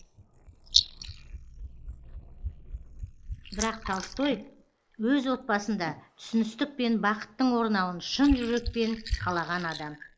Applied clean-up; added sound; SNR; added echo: neural mask model Resemble Enhance denoiser.